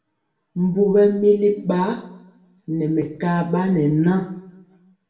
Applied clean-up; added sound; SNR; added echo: none; none; none; reverberation time 0.6 s.